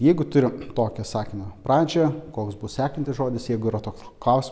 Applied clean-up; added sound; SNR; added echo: none; none; none; none.